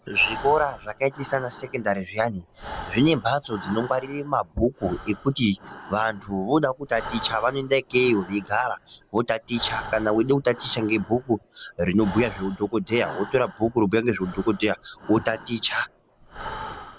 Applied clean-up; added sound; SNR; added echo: none; Breathing; 15 dB; none.